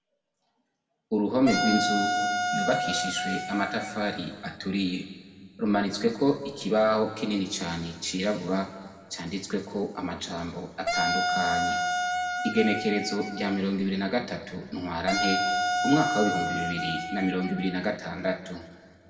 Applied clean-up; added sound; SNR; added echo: none; Wind instrument, woodwind instrument; 0 dB; reverberation time 1.8 s.